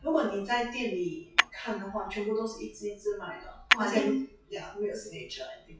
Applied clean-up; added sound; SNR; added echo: classical method WPE with log-MMSE.